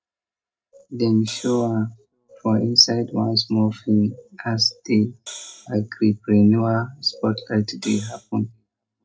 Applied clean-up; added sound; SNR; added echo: neural separator model SepFormer DNS4.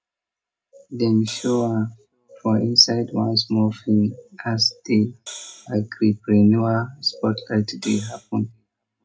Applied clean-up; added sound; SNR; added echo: none; Hi-hat; 17 dB; reverberation time 0.2 s.